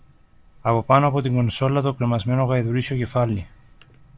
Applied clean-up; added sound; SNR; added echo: none; none; none; none.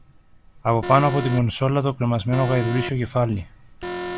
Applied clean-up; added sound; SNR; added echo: none; Alarm; 11 dB; none.